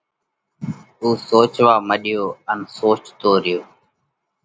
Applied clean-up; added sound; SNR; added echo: none; none; none; none.